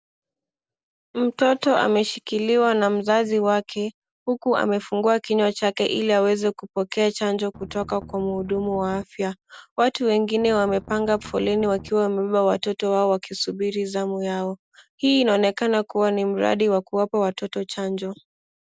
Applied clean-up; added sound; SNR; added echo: none; Strum; 18 dB; none.